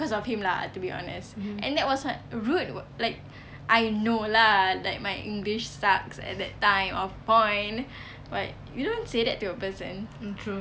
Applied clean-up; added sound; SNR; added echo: none; none; none; none.